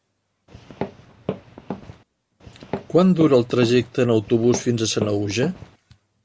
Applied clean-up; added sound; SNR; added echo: none; Walk, footsteps; 11 dB; none.